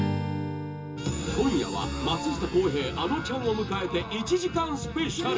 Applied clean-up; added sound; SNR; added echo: none; Strum; 8 dB; reverberation time 0.2 s.